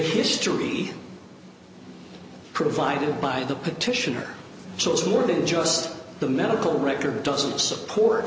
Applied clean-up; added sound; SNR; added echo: none; none; none; none.